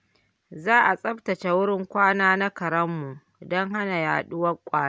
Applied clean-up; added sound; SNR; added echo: none; none; none; none.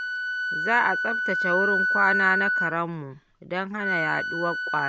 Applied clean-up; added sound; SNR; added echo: none; Wind instrument, woodwind instrument; -1 dB; none.